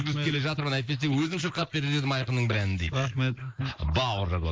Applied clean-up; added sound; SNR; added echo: neural mask model Resemble Enhance denoiser.